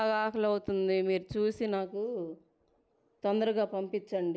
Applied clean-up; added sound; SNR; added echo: none; none; none; none.